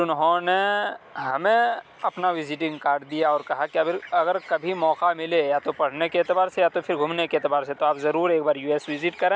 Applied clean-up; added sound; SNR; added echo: none; none; none; none.